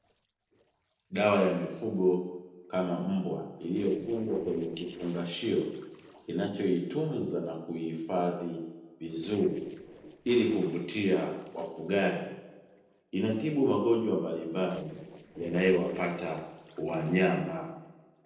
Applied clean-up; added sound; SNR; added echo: neural separator model SepFormer DNS4.